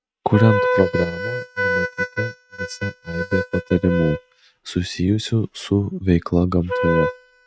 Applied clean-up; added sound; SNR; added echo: neural mask model RNNoise.